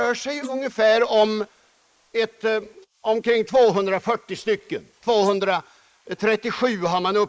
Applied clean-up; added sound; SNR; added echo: neural mask model Resemble Enhance denoiser.